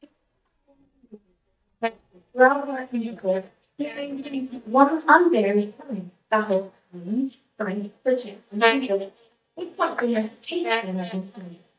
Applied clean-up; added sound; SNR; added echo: neural mask model DeepFilterNet 3.